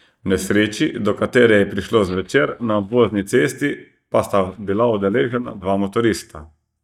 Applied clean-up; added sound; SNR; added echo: neural mask model DeepFilterNet 3.